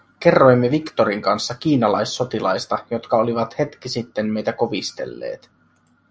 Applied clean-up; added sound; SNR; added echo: none; none; none; none.